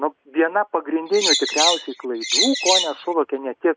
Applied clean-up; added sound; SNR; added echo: none; Bird; 0 dB; none.